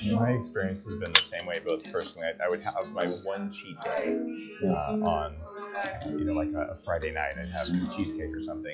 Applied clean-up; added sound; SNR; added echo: classical method log-MMSE.